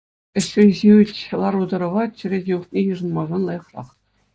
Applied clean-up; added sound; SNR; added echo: neural mask model DeepFilterNet 3.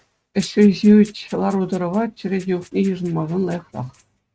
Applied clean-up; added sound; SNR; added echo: neural mask model RNNoise.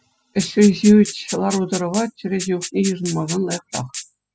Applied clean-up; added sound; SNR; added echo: classical method spectral subtraction.